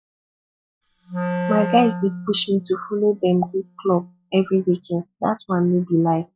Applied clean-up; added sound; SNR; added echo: classical method log-MMSE.